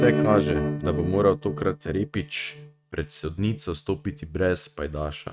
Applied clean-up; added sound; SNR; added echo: neural mask model RNNoise.